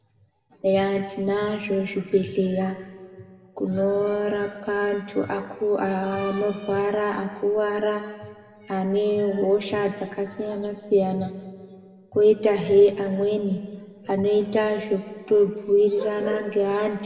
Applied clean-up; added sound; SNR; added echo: none; none; none; reverberation time 1.8 s.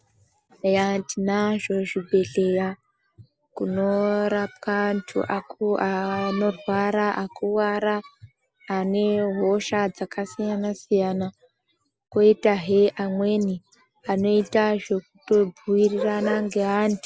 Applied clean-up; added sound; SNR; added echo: none; none; none; none.